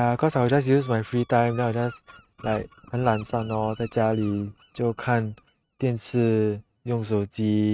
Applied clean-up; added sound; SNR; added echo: neural mask model RNNoise.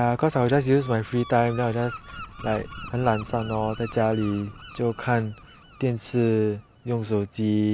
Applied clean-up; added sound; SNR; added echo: none; Gull, seagull; 17 dB; none.